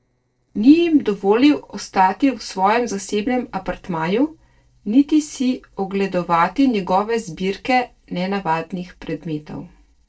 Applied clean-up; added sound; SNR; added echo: neural separator model SepFormer DNS4.